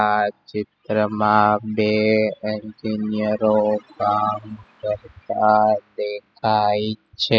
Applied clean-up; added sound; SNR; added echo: classical method spectral subtraction.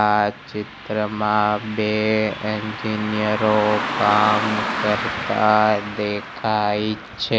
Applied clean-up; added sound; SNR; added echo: none; Car passing by; 7 dB; none.